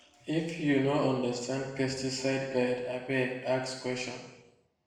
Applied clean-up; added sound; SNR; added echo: none; none; none; reverberation time 0.9 s.